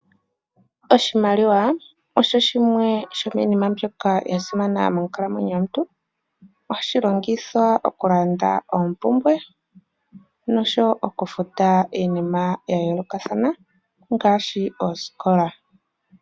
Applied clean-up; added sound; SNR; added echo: none; none; none; none.